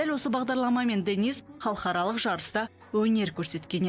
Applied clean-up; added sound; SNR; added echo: none; none; none; none.